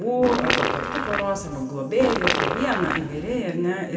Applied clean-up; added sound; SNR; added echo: none; Fart; 1 dB; reverberation time 2.0 s.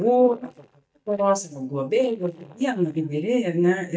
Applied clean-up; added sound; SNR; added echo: neural mask model DeepFilterNet 3.